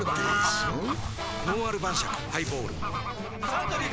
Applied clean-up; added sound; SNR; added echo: none; Bird / Fowl; 0 dB; none.